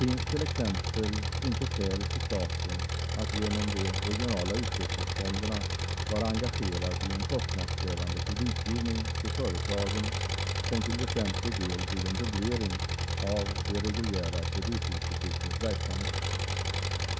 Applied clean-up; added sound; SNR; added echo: none; Engine; -4 dB; none.